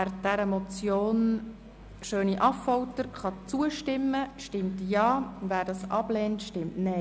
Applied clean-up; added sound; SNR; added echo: none; none; none; none.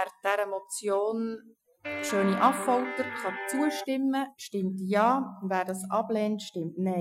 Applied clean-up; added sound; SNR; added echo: classical method Wiener filter.